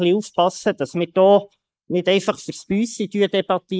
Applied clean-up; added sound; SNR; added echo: neural mask model Resemble Enhance denoiser.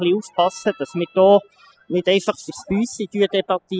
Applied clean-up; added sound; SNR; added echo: classical method spectral subtraction.